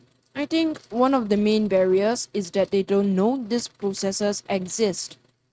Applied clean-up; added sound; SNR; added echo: neural mask model RNNoise.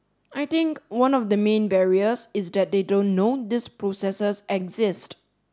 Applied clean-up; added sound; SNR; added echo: none; none; none; none.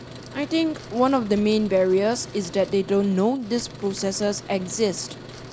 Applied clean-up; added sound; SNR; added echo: none; Truck; 16 dB; none.